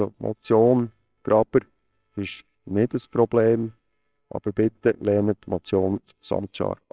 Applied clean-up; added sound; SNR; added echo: neural separator model SepFormer WHAMR!.